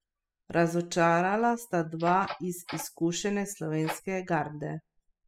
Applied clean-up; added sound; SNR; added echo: classical method spectral subtraction.